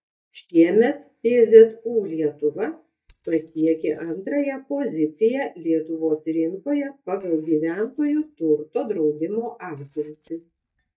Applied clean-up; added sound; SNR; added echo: neural mask model DeepFilterNet 3.